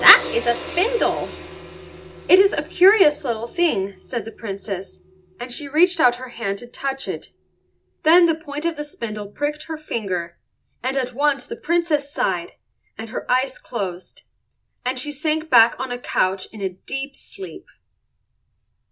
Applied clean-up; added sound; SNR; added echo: none; Gong; 19 dB; none.